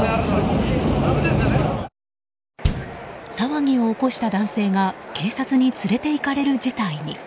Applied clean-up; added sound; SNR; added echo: none; Bass drum; 11 dB; none.